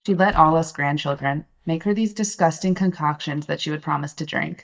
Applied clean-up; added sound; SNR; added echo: neural mask model DeepFilterNet 3.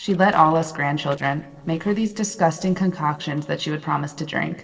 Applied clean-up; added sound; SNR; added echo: neural separator model SepFormer DNS4.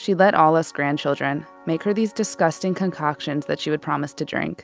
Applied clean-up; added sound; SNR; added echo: none; none; none; none.